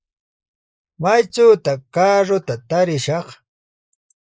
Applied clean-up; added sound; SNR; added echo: neural mask model Resemble Enhance denoiser.